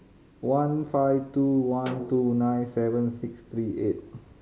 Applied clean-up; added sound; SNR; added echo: none; Snare drum; 17 dB; none.